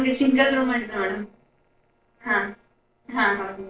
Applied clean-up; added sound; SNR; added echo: neural separator model SepFormer DNS4.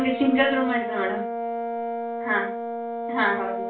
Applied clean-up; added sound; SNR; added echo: none; Brass instrument; 3 dB; reverberation time 0.3 s.